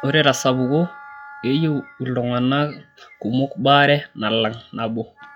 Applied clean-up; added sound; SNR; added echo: classical method log-MMSE.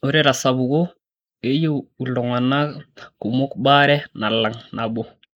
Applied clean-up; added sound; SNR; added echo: neural mask model Resemble Enhance denoiser.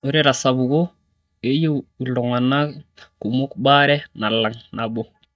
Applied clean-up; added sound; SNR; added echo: neural mask model DeepFilterNet 3.